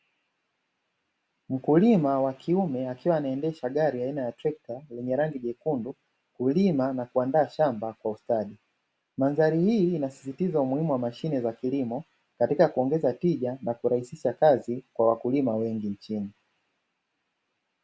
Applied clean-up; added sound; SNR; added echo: none; none; none; none.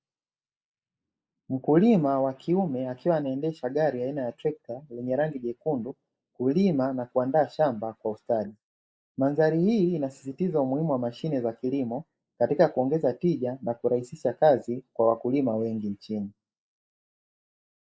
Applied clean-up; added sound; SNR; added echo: neural mask model Resemble Enhance denoiser.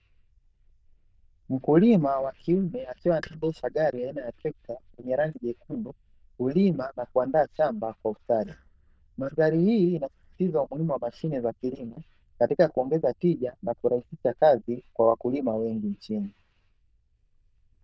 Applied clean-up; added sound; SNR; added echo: neural diffusion model UNIVERSE++.